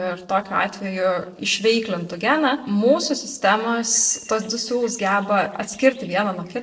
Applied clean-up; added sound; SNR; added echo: neural separator model SepFormer DNS4.